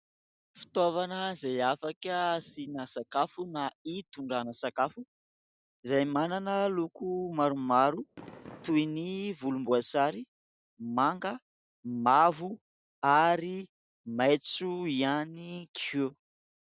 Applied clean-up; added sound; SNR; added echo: none; Fireworks; 20 dB; none.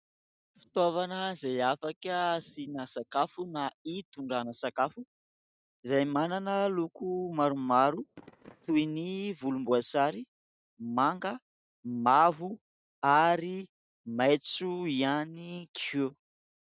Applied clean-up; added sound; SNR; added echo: neural mask model RNNoise.